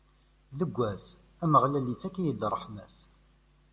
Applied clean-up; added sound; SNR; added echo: none; none; none; none.